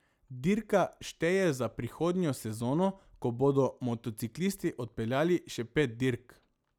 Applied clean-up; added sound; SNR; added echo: none; none; none; none.